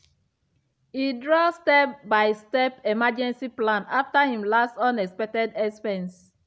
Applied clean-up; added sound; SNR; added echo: none; none; none; none.